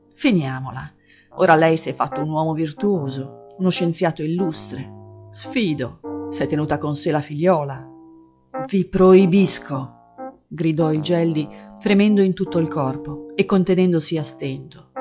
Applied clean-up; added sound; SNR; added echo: classical method log-MMSE.